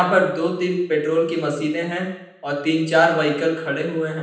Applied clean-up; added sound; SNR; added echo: none; none; none; reverberation time 0.9 s.